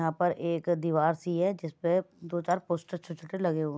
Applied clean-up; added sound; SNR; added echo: none; none; none; none.